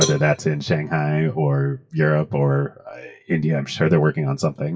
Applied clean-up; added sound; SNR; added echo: classical method WPE with log-MMSE.